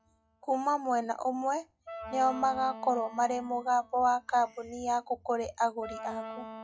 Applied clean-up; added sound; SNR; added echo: classical method log-MMSE.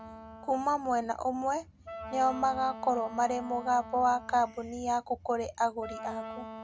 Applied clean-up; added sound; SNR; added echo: none; Wind instrument, woodwind instrument; 14 dB; none.